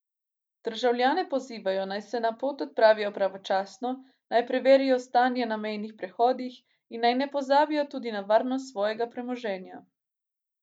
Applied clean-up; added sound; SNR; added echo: none; none; none; none.